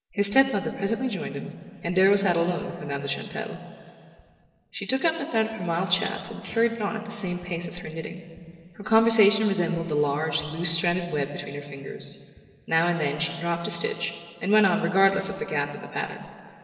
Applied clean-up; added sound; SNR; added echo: none; none; none; reverberation time 2.9 s.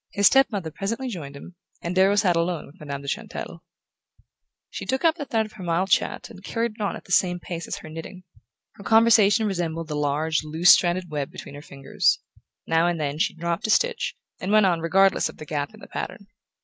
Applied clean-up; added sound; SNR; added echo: none; none; none; none.